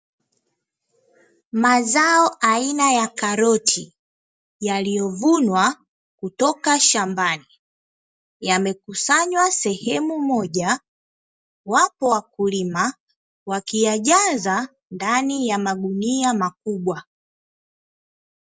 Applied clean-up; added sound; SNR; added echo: none; none; none; none.